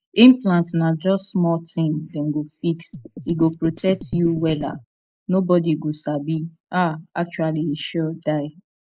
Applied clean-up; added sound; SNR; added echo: neural mask model Resemble Enhance denoiser.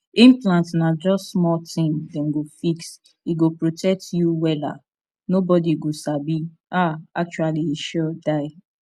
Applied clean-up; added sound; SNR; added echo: none; none; none; none.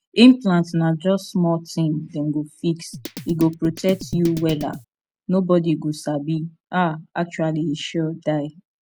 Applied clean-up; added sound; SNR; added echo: none; Drum kit; 12 dB; none.